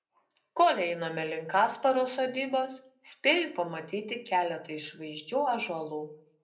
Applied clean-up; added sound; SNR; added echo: none; none; none; reverberation time 0.4 s.